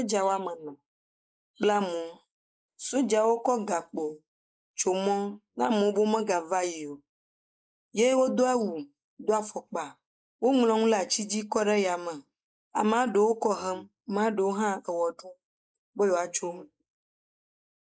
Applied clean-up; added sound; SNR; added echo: neural mask model Resemble Enhance denoiser.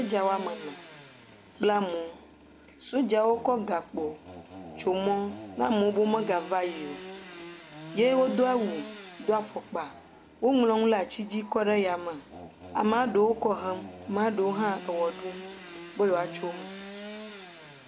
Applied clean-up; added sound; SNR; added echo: none; Sawing / Engine; 15 dB; none.